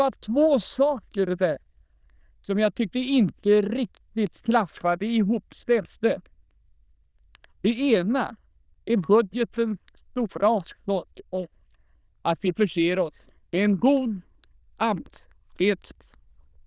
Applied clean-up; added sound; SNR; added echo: neural diffusion model UNIVERSE++.